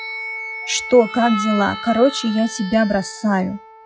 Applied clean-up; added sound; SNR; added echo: classical method log-MMSE.